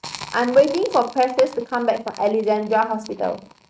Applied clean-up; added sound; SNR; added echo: neural mask model RNNoise.